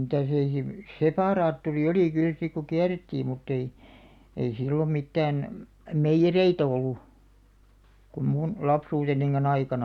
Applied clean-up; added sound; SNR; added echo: none; none; none; none.